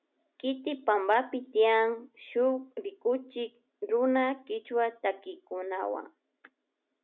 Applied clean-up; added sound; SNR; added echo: none; none; none; none.